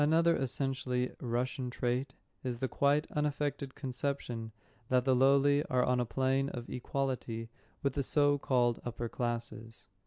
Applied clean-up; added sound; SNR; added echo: none; none; none; none.